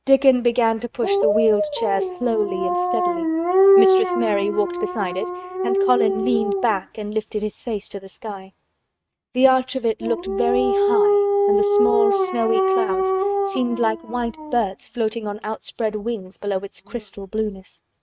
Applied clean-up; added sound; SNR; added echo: neural mask model RNNoise.